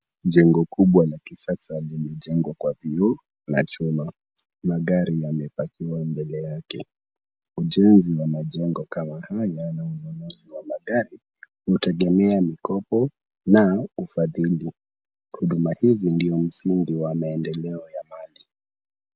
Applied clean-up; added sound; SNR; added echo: none; none; none; none.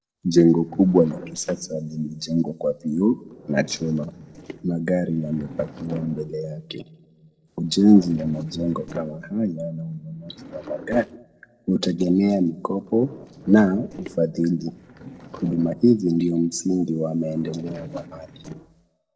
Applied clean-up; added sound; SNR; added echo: neural separator model SepFormer DNS4.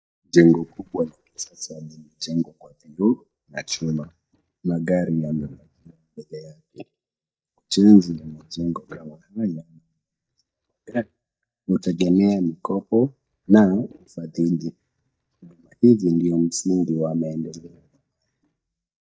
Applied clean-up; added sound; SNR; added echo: neural mask model DeepFilterNet 3.